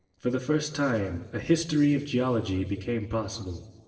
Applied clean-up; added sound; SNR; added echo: neural separator model SepFormer DNS4.